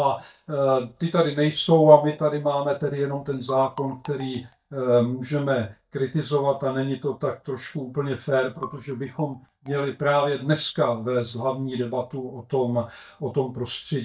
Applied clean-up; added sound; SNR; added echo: neural mask model DeepFilterNet 3.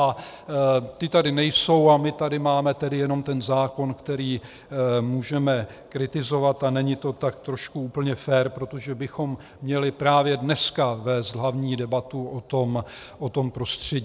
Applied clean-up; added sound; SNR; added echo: none; none; none; none.